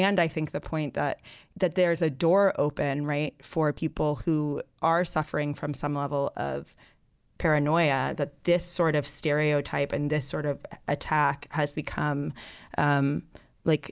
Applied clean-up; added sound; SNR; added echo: none; none; none; none.